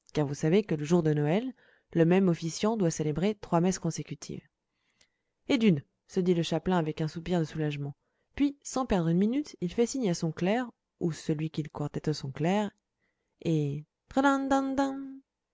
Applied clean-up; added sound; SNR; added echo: none; none; none; none.